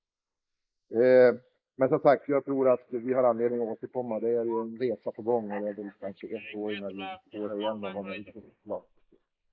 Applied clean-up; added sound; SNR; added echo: neural mask model Resemble Enhance denoiser.